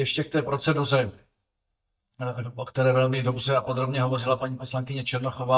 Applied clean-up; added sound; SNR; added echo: neural mask model DeepFilterNet 3.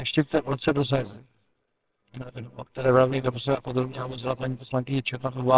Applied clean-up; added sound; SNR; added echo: neural separator model SepFormer WHAMR!.